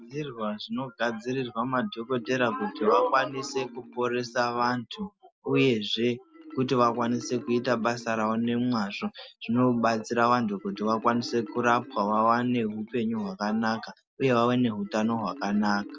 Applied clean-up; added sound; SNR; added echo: none; Marimba, xylophone; 19 dB; none.